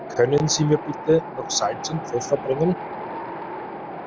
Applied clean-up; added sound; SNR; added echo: none; Wind; 9 dB; none.